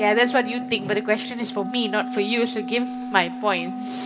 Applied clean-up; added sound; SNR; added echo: none; Wind instrument, woodwind instrument; 7 dB; reverberation time 1.4 s.